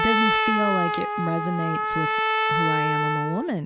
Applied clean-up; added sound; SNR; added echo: none; Trumpet; -3 dB; none.